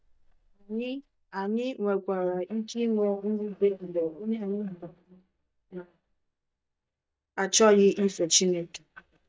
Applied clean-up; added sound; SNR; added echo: neural mask model DeepFilterNet 3.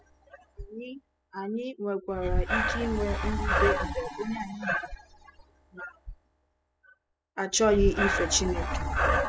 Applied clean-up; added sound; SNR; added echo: classical method spectral subtraction.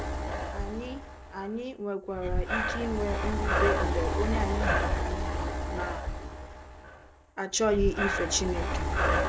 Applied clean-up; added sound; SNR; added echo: none; Breathing; -3 dB; none.